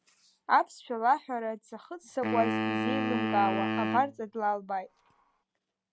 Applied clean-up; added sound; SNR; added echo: none; Wind instrument, woodwind instrument; 1 dB; none.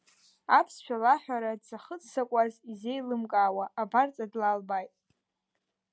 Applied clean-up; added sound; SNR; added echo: none; none; none; none.